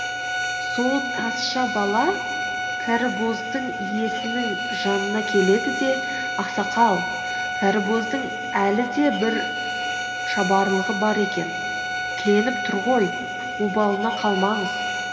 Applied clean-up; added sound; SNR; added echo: none; Bowed string instrument; 3 dB; reverberation time 2.0 s.